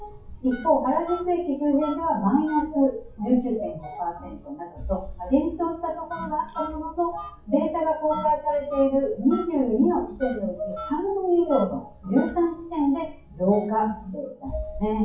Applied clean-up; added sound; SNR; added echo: classical method WPE with log-MMSE.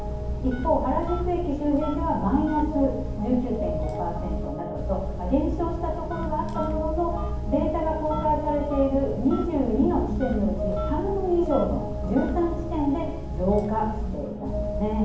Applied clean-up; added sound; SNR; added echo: none; Telephone; 5 dB; reverberation time 1.2 s.